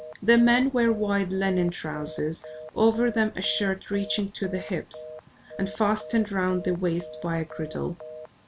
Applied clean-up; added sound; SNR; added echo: none; Telephone; 16 dB; none.